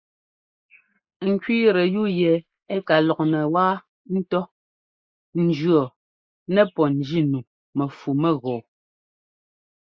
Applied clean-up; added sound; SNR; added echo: neural mask model Resemble Enhance denoiser.